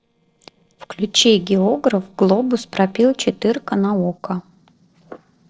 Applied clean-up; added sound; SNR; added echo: neural separator model SepFormer DNS4.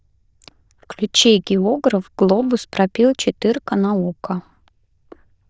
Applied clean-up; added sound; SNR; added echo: neural diffusion model UNIVERSE++.